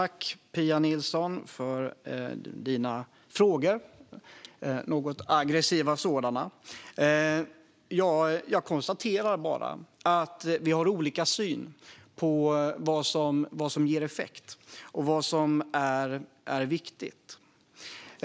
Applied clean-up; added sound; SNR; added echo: none; none; none; none.